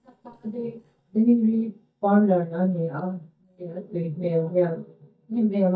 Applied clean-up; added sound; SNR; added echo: neural mask model DeepFilterNet 3.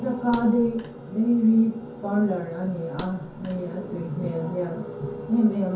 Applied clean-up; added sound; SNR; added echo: none; Thump, thud; 19 dB; reverberation time 0.6 s.